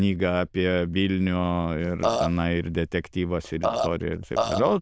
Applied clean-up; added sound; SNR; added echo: neural diffusion model UNIVERSE++.